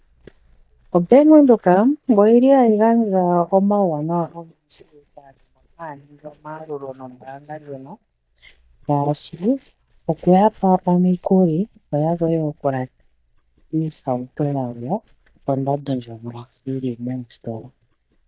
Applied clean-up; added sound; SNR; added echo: neural mask model DeepFilterNet 3.